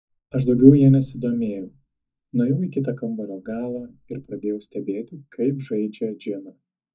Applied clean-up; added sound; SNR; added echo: neural mask model DeepFilterNet 3.